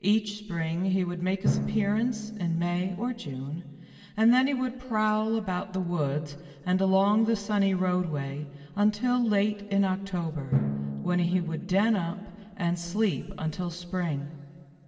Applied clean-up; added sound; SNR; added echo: none; Drum; 10 dB; reverberation time 1.8 s.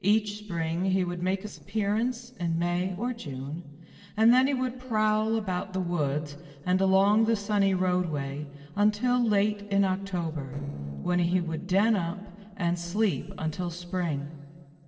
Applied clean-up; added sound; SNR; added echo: neural separator model SepFormer DNS4.